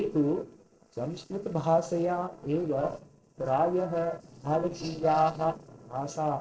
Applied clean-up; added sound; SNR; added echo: neural separator model SepFormer DNS4.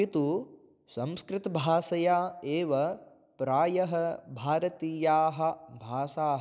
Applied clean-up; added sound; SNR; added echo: none; none; none; none.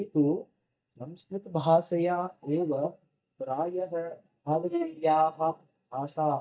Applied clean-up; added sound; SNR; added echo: neural mask model DeepFilterNet 3.